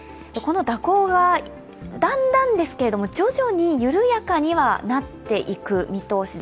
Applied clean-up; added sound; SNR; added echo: none; Hi-hat; 19 dB; none.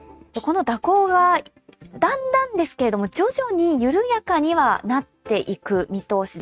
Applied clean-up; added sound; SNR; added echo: neural mask model RNNoise.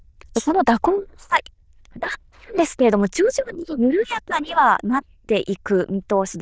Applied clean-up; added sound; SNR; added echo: neural diffusion model UNIVERSE++.